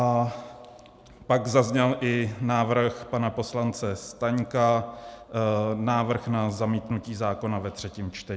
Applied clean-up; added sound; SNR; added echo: none; none; none; none.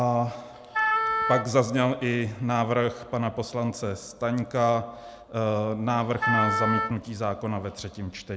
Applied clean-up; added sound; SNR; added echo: none; Wind instrument, woodwind instrument; 1 dB; none.